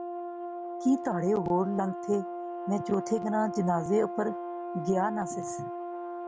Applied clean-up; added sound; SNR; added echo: none; Brass instrument; 6 dB; none.